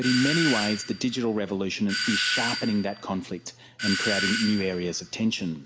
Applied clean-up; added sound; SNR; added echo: none; Doorbell; 4 dB; none.